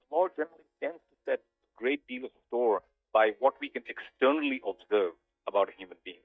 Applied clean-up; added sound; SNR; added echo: neural mask model DeepFilterNet 3.